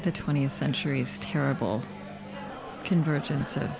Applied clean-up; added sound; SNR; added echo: none; Microwave oven; 10 dB; none.